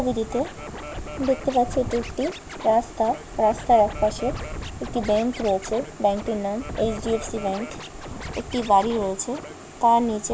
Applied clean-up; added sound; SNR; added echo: none; Scratching (performance technique); 15 dB; none.